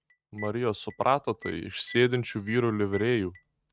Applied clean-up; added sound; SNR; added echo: neural mask model RNNoise.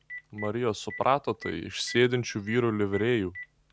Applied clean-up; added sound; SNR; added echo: none; Telephone; 17 dB; none.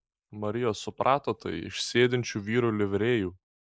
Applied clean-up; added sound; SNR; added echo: neural mask model Resemble Enhance denoiser.